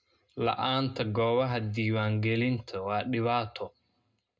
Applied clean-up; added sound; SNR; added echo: none; none; none; reverberation time 0.2 s.